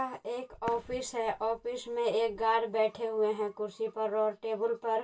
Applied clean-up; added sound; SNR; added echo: none; Fireworks; 19 dB; reverberation time 0.1 s.